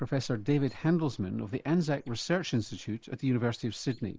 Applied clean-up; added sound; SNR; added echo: neural mask model Resemble Enhance denoiser.